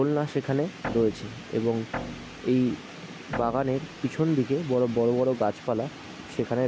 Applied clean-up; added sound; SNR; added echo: none; Guitar; 12 dB; none.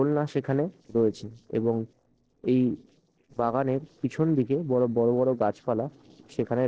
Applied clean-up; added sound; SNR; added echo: neural separator model SepFormer DNS4.